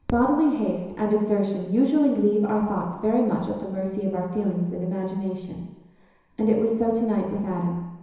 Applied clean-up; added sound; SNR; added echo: none; Fireworks; 19 dB; reverberation time 1.0 s.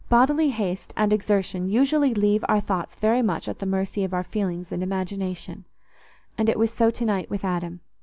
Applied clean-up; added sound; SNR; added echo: none; none; none; none.